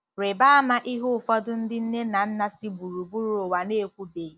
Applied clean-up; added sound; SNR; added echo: none; none; none; none.